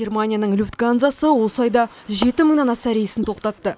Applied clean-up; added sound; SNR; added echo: neural mask model Resemble Enhance denoiser.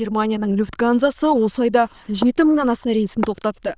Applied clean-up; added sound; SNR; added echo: neural diffusion model UNIVERSE++.